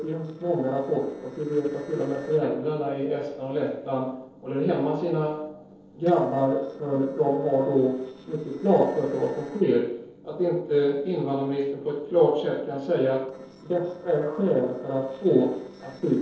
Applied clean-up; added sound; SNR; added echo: neural separator model SepFormer DNS4.